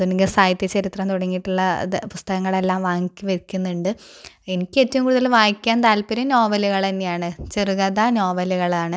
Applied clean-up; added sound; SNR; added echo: none; none; none; none.